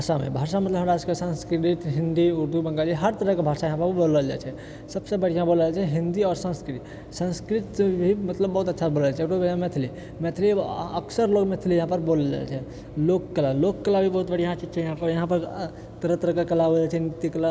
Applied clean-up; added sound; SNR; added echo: none; none; none; none.